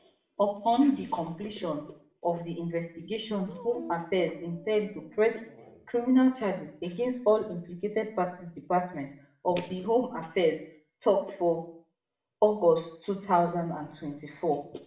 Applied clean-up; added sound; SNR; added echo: none; Dog; 18 dB; reverberation time 0.5 s.